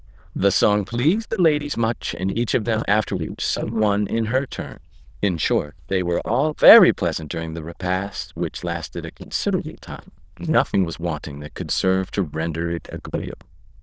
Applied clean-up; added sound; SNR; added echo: neural diffusion model UNIVERSE++.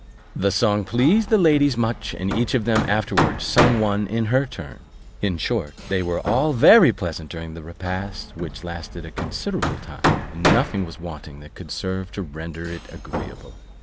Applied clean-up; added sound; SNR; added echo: none; Hammer; 6 dB; none.